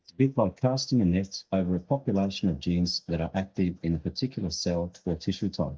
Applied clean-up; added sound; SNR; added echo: neural mask model DeepFilterNet 3.